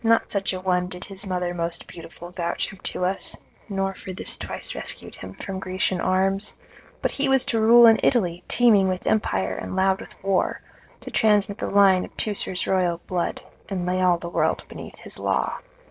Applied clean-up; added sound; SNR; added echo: neural separator model SepFormer DNS4.